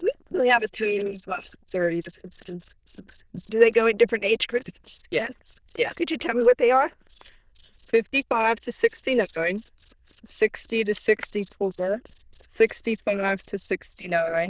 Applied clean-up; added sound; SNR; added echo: neural diffusion model UNIVERSE++.